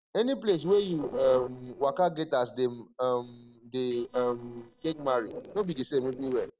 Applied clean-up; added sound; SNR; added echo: neural separator model SepFormer DNS4.